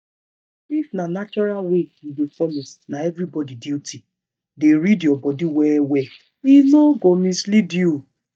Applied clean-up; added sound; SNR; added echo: neural mask model DeepFilterNet 3.